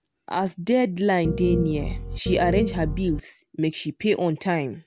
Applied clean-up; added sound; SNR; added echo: none; Piano; 3 dB; none.